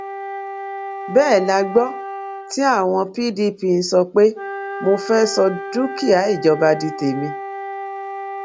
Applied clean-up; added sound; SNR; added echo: none; Wind instrument, woodwind instrument; 11 dB; none.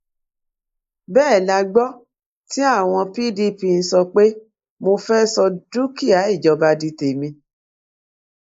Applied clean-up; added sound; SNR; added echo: neural mask model Resemble Enhance denoiser.